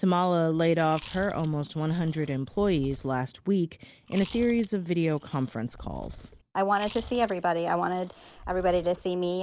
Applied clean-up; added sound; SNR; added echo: none; Chewing, mastication; 18 dB; none.